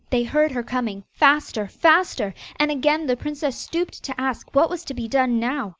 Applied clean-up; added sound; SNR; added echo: none; none; none; none.